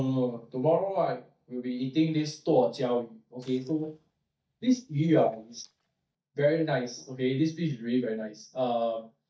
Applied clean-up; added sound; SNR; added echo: neural mask model DeepFilterNet 3.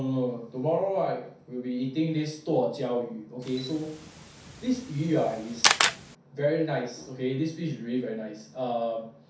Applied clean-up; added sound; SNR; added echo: none; Camera; 0 dB; reverberation time 0.6 s.